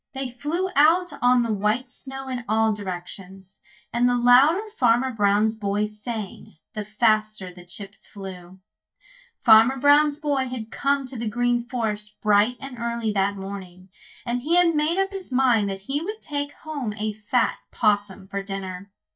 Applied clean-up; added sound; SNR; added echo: neural mask model DeepFilterNet 3.